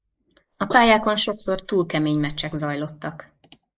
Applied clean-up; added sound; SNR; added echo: neural mask model Resemble Enhance denoiser.